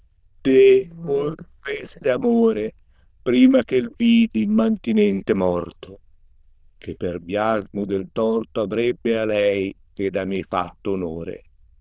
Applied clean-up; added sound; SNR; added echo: neural diffusion model UNIVERSE++.